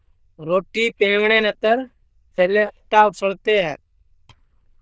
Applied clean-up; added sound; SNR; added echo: neural diffusion model UNIVERSE++.